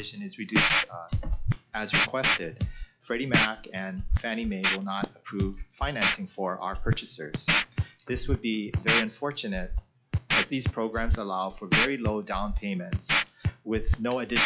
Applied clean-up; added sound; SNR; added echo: classical method log-MMSE.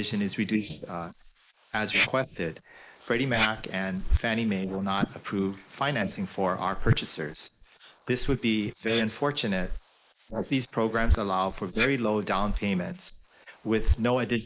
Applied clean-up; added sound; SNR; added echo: neural mask model Resemble Enhance denoiser.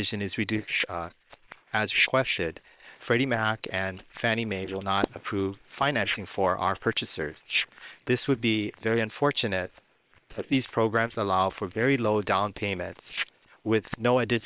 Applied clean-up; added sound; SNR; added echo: neural separator model SepFormer WHAM!.